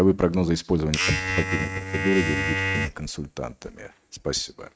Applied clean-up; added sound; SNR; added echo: neural mask model RNNoise.